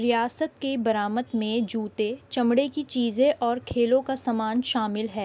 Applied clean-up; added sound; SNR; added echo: none; none; none; none.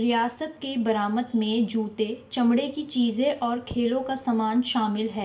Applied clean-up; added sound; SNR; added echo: none; none; none; reverberation time 0.5 s.